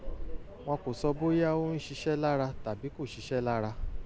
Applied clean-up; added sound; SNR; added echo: none; Subway, metro, underground; 8 dB; none.